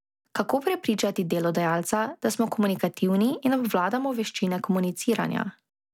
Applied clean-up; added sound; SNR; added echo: none; none; none; none.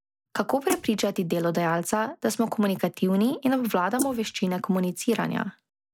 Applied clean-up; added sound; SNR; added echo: neural mask model Resemble Enhance denoiser.